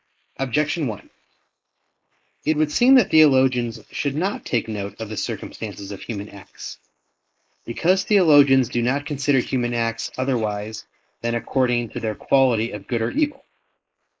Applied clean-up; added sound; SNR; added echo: neural mask model Resemble Enhance denoiser.